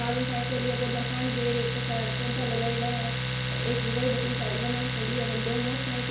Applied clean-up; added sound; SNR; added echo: none; Domestic sounds, home sounds; -2 dB; reverberation time 0.6 s.